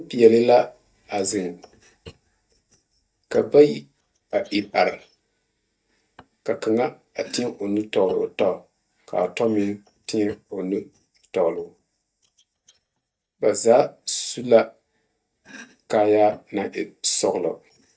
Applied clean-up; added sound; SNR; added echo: neural mask model DeepFilterNet 3.